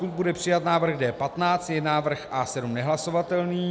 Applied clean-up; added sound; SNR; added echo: none; none; none; none.